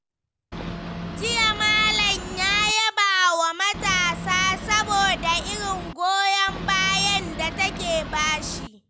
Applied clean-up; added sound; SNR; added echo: none; Boat, Water vehicle; 9 dB; none.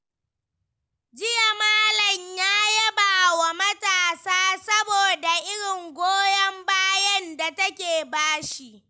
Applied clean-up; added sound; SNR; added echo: none; none; none; none.